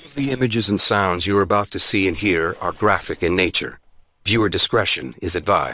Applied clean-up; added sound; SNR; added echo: neural separator model SepFormer WHAM!.